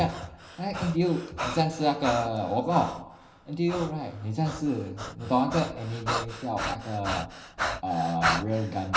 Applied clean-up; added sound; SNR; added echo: none; Breathing; 6 dB; reverberation time 0.9 s.